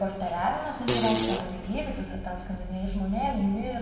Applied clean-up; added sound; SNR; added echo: none; Fart; -1 dB; reverberation time 1.2 s.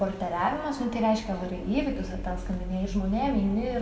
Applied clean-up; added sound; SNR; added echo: none; none; none; none.